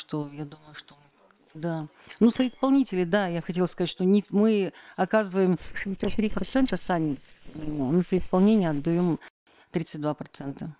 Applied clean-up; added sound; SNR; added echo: neural separator model SepFormer WHAM!.